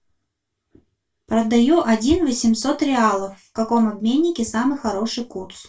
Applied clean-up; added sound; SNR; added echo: none; none; none; reverberation time 0.2 s.